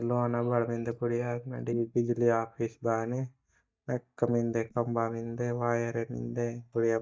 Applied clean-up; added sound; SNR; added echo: neural mask model DeepFilterNet 3.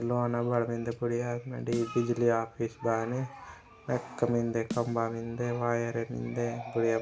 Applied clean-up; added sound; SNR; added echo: none; Snare drum; 16 dB; none.